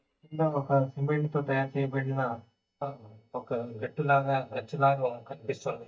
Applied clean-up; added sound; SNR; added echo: neural mask model DeepFilterNet 3.